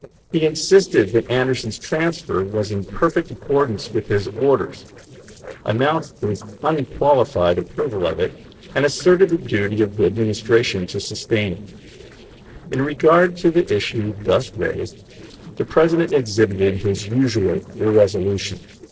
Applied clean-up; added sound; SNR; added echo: neural separator model SepFormer DNS4.